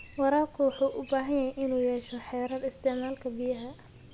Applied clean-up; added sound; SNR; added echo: none; Chirp, tweet; 20 dB; none.